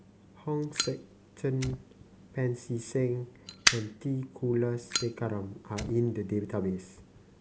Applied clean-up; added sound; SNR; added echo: none; Fire; 5 dB; none.